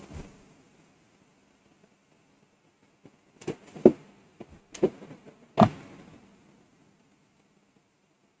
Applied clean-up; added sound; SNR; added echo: neural mask model RNNoise.